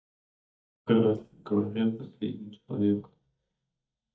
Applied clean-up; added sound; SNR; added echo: neural mask model DeepFilterNet 3.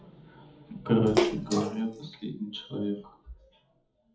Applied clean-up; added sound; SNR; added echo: classical method WPE with log-MMSE.